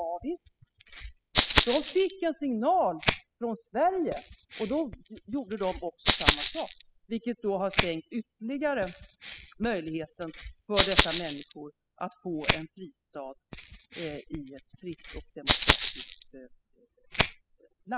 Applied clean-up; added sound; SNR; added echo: classical method spectral subtraction.